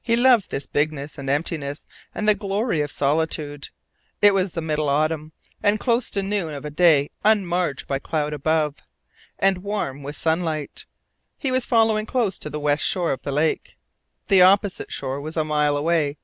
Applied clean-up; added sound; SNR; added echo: none; none; none; none.